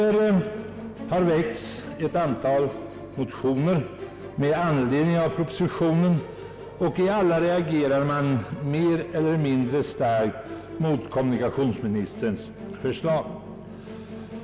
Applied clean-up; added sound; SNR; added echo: none; Musical instrument; 15 dB; none.